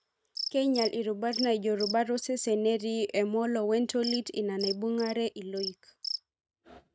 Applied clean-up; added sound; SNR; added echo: neural mask model RNNoise.